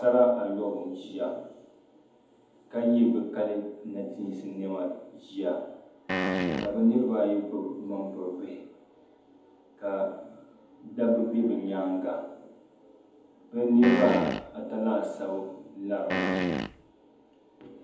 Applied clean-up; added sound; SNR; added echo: none; Fart; 0 dB; reverberation time 1.0 s.